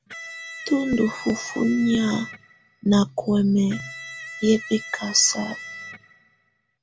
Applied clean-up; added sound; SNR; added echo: none; Electric guitar; 14 dB; none.